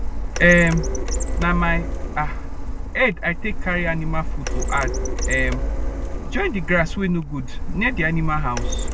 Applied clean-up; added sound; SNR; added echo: none; Printer; 0 dB; none.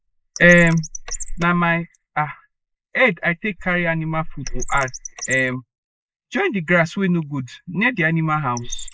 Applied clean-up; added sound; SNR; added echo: neural mask model Resemble Enhance denoiser.